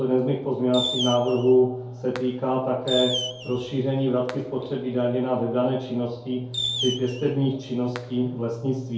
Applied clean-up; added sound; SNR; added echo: none; Fireworks; 9 dB; reverberation time 2.3 s.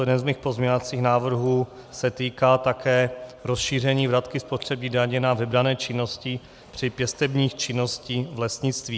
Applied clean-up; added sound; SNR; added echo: none; none; none; none.